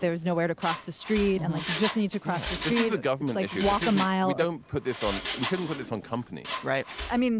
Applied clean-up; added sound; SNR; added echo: none; Mechanisms; 8 dB; none.